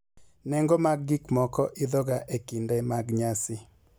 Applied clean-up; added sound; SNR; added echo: none; none; none; none.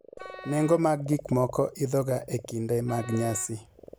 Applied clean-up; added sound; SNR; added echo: none; Frog + Wind instrument, woodwind instrument; 16 dB; none.